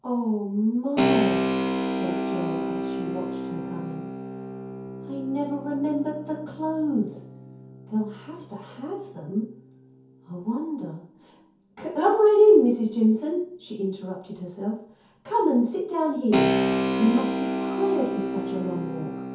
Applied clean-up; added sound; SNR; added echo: none; Keyboard (musical); 4 dB; reverberation time 0.6 s.